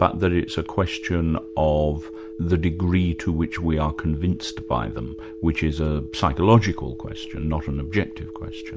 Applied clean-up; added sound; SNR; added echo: none; Telephone; 13 dB; none.